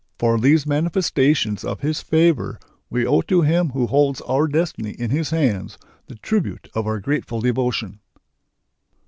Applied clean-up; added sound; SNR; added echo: none; none; none; none.